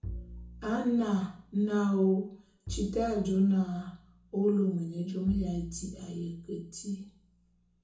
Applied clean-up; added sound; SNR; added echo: none; Bowed string instrument; 15 dB; reverberation time 0.7 s.